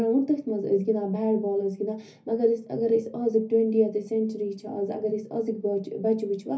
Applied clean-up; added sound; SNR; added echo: none; none; none; reverberation time 0.5 s.